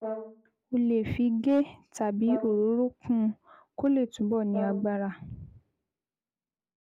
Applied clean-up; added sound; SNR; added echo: none; Brass instrument; 15 dB; none.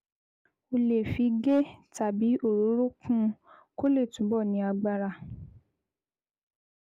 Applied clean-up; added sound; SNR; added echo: none; none; none; none.